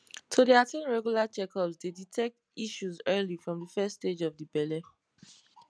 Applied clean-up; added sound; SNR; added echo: none; none; none; none.